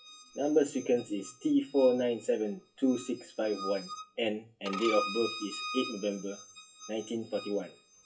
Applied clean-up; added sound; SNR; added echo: classical method WPE with log-MMSE.